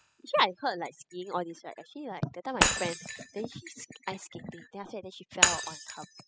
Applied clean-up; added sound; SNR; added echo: classical method spectral subtraction.